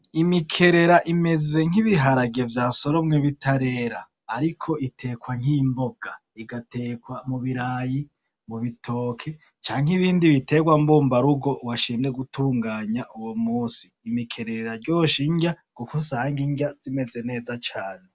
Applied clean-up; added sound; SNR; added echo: none; none; none; none.